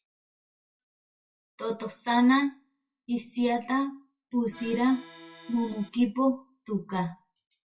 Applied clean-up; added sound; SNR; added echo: classical method WPE with log-MMSE.